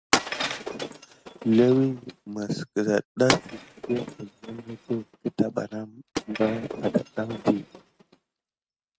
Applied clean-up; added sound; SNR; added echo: neural mask model RNNoise.